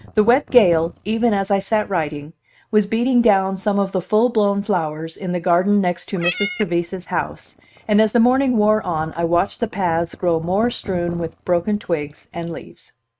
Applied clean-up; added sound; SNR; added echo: neural mask model RNNoise.